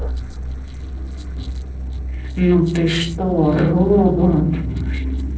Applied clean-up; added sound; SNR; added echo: neural separator model SepFormer DNS4.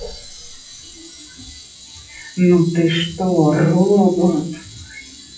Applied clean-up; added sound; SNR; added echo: classical method WPE with log-MMSE.